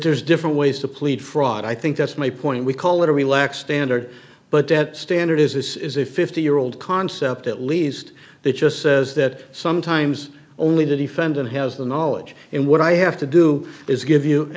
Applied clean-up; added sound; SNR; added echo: none; none; none; none.